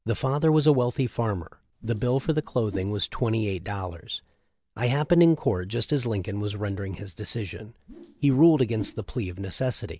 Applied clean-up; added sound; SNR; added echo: none; Whoosh, swoosh, swish; 17 dB; none.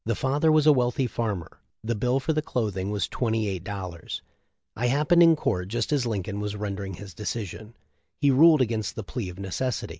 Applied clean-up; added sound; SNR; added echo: none; none; none; none.